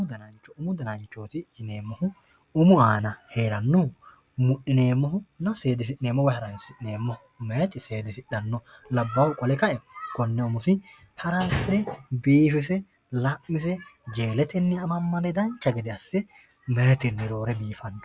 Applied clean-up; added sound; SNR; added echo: none; none; none; none.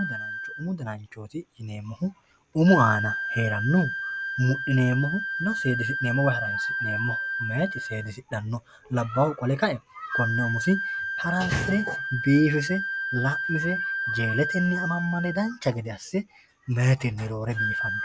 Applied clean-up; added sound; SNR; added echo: none; Wind instrument, woodwind instrument; 5 dB; none.